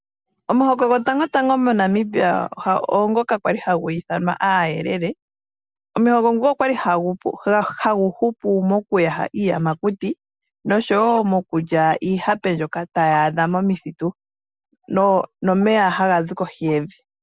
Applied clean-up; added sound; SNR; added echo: none; none; none; none.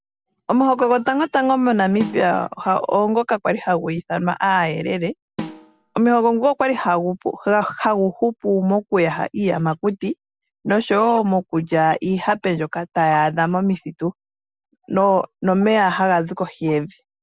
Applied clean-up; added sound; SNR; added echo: none; Snare drum; 15 dB; none.